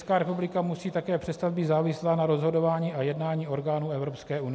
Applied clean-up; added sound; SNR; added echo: none; none; none; none.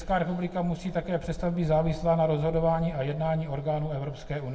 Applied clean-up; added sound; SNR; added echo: none; Gull, seagull; 13 dB; reverberation time 1.0 s.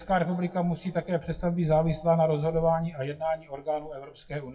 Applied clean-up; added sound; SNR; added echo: classical method WPE with log-MMSE.